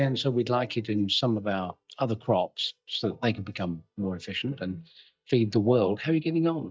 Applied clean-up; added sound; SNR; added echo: neural mask model DeepFilterNet 3.